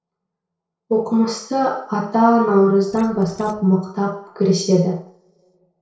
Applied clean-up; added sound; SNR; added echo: neural separator model SepFormer DNS4.